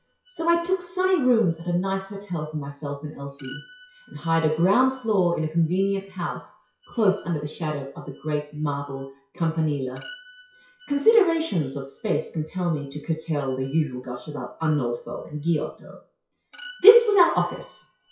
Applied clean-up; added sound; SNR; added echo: classical method WPE with log-MMSE.